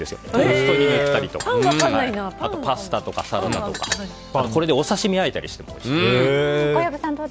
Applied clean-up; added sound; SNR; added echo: none; Tools; 12 dB; none.